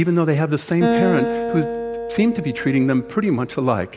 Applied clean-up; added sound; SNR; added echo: none; Acoustic guitar; 5 dB; none.